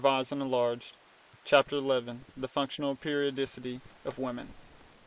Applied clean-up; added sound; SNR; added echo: neural mask model Resemble Enhance denoiser.